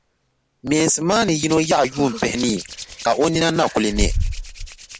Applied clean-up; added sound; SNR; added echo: none; Hands; 8 dB; none.